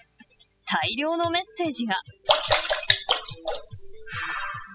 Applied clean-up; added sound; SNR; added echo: classical method spectral subtraction.